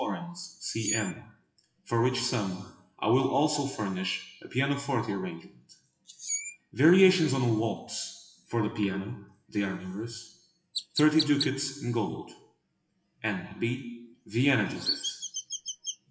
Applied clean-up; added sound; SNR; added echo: classical method WPE with log-MMSE.